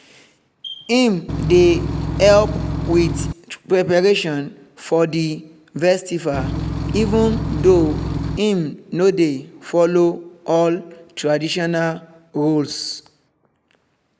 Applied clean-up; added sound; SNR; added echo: none; Engine / Truck / Car; 3 dB; none.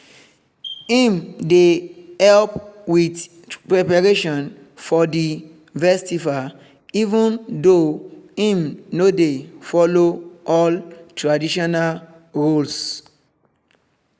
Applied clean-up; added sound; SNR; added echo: none; none; none; none.